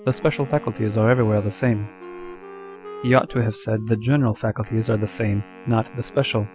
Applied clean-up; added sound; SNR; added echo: none; Wind instrument, woodwind instrument + Wind instrument, woodwind instrument; 17 dB; none.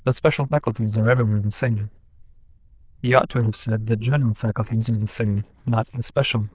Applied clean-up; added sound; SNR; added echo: neural diffusion model UNIVERSE++.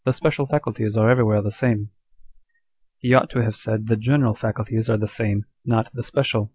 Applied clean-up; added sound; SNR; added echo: none; none; none; none.